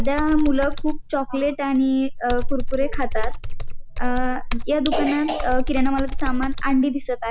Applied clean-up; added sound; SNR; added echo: none; Computer keyboard; -1 dB; none.